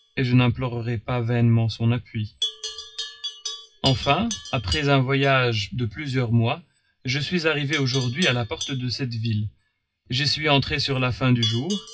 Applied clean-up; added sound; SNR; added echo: classical method WPE with log-MMSE.